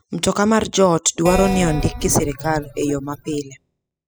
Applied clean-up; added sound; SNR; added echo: classical method spectral subtraction.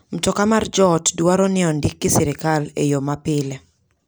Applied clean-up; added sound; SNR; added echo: none; none; none; none.